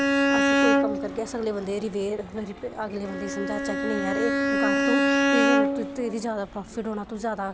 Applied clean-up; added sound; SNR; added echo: none; Bowed string instrument; -5 dB; none.